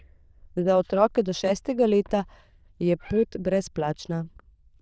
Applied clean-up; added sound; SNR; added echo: neural diffusion model UNIVERSE++.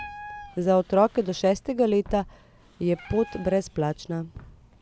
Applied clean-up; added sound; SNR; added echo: none; Walk, footsteps + Meow; 19 dB; none.